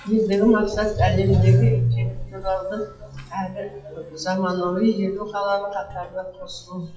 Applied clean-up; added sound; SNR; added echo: classical method WPE with log-MMSE.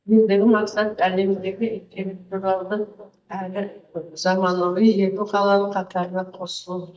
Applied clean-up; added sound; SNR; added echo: neural mask model DeepFilterNet 3.